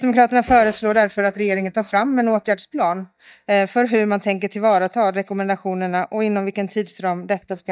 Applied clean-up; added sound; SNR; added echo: neural mask model DeepFilterNet 3.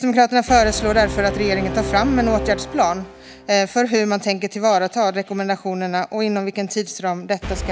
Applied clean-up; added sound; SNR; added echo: none; Brass instrument; 11 dB; none.